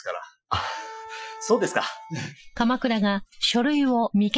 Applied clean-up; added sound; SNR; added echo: classical method Wiener filter.